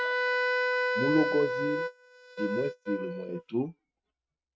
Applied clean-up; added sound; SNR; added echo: neural mask model RNNoise.